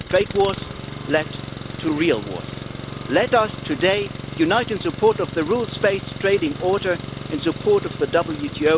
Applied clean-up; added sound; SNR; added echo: none; Engine; 9 dB; none.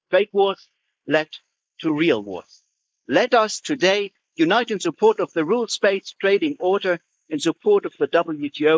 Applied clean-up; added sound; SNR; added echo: neural mask model Resemble Enhance denoiser.